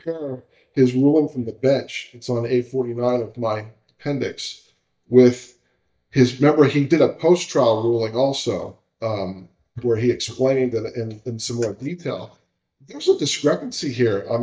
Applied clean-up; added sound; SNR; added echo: neural mask model DeepFilterNet 3.